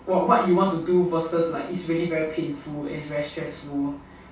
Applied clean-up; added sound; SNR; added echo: none; none; none; reverberation time 0.3 s.